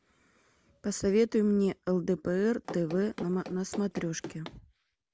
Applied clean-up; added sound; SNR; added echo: none; Run; 13 dB; none.